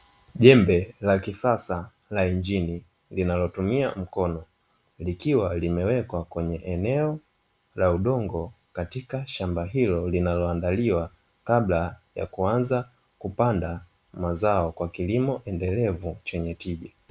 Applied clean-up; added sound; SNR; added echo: none; none; none; none.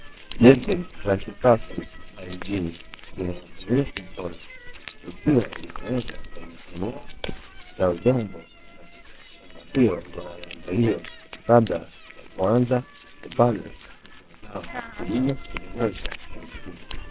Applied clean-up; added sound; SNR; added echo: neural separator model SepFormer WHAMR!.